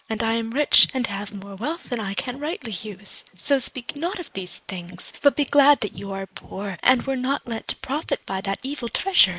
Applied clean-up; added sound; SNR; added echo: neural mask model Resemble Enhance denoiser.